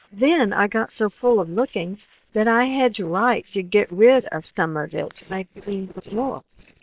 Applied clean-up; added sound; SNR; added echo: neural separator model SepFormer WHAM!.